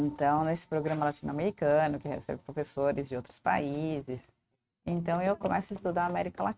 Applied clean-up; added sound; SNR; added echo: neural mask model RNNoise.